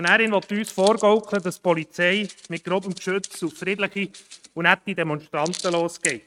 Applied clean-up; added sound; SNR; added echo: neural mask model RNNoise.